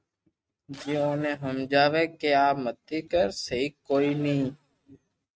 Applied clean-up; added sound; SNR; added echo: neural mask model RNNoise.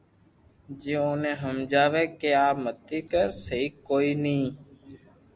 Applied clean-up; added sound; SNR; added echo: none; none; none; none.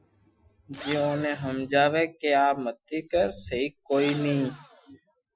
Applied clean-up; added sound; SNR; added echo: classical method Wiener filter.